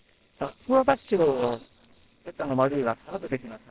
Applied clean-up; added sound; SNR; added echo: neural separator model SepFormer WHAMR!.